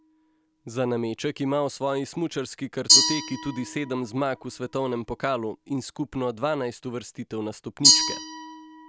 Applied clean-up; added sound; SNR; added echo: none; Glass; -1 dB; none.